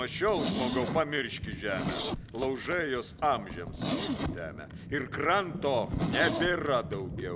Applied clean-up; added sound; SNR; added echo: none; Zipper (clothing); 5 dB; none.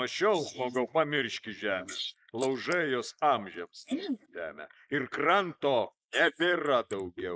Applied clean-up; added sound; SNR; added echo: neural mask model Resemble Enhance denoiser.